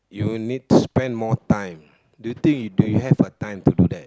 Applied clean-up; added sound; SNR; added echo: none; none; none; none.